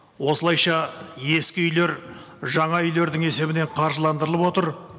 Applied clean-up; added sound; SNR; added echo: none; none; none; none.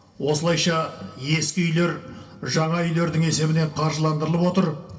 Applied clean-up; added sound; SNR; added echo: none; none; none; reverberation time 0.2 s.